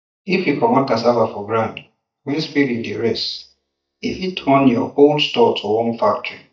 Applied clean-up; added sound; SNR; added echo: neural mask model DeepFilterNet 3.